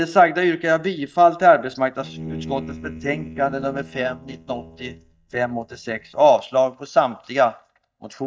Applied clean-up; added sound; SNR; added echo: neural mask model DeepFilterNet 3.